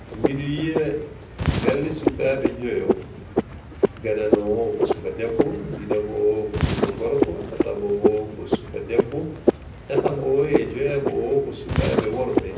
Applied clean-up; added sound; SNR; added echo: none; Frog; 0 dB; reverberation time 0.6 s.